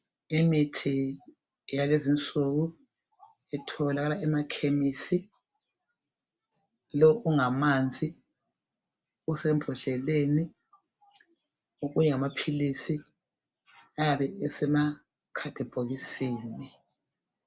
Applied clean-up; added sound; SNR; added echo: none; none; none; none.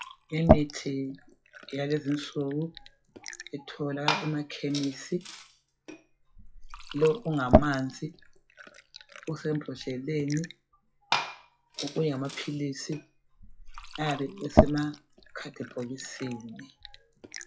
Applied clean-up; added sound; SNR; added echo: classical method log-MMSE.